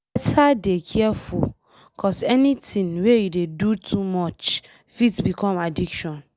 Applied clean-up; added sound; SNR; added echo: none; none; none; none.